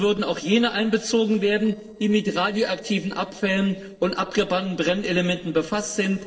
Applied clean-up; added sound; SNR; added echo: neural separator model SepFormer DNS4.